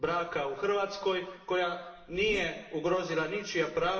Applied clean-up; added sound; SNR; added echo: none; Zipper (clothing); 18 dB; reverberation time 1.1 s.